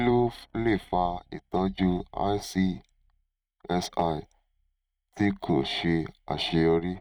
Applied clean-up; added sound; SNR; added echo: neural mask model RNNoise.